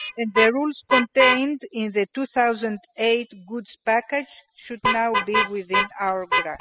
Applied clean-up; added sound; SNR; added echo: classical method spectral subtraction.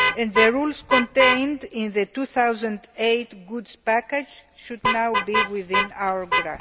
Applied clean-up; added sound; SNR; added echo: none; Vehicle horn, car horn, honking; 2 dB; none.